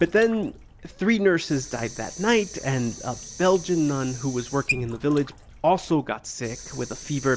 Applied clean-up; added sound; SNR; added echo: none; Sink (filling or washing) / Water tap, faucet; 14 dB; none.